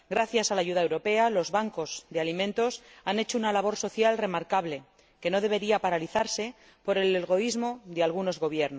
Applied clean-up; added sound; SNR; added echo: none; none; none; none.